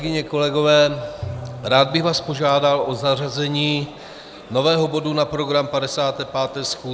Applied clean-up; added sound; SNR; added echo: none; Bowed string instrument; 17 dB; none.